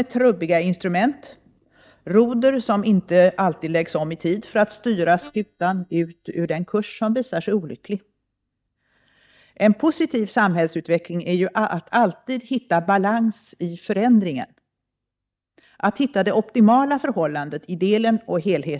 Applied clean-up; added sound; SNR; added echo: neural mask model DeepFilterNet 3.